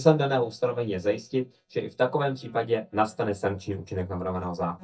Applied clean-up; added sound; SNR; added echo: neural mask model DeepFilterNet 3.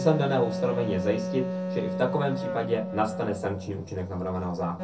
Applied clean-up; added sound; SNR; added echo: none; Wind instrument, woodwind instrument; 4 dB; reverberation time 0.3 s.